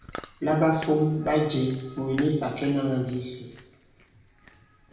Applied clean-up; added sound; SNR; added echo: none; Chewing, mastication; 19 dB; reverberation time 0.9 s.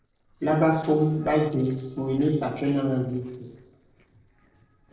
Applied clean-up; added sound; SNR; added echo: neural separator model SepFormer DNS4.